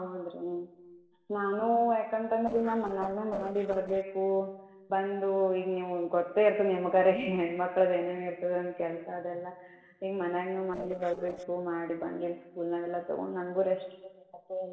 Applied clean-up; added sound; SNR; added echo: neural separator model SepFormer DNS4.